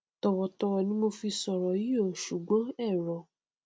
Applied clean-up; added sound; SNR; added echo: none; none; none; none.